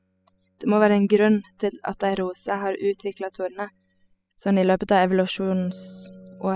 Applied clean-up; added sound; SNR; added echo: classical method spectral subtraction.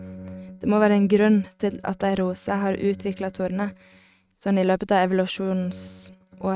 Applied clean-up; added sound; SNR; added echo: neural mask model RNNoise.